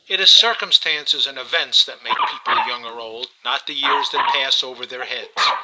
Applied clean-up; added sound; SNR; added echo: neural mask model Resemble Enhance denoiser.